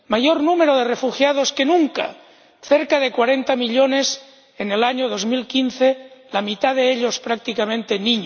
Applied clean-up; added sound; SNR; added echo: none; none; none; none.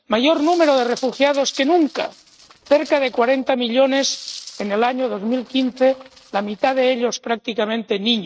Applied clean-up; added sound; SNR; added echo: neural mask model RNNoise.